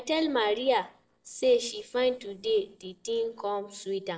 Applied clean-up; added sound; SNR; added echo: neural separator model SepFormer DNS4.